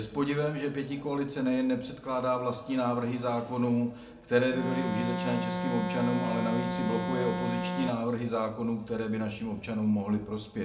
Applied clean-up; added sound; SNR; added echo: none; Organ; 2 dB; reverberation time 0.4 s.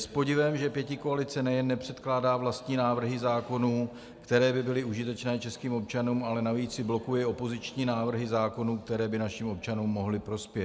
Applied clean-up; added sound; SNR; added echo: none; none; none; none.